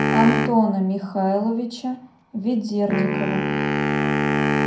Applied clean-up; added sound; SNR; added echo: none; Wind instrument, woodwind instrument; 1 dB; reverberation time 0.6 s.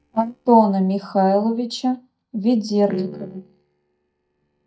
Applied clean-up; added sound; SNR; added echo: neural mask model DeepFilterNet 3.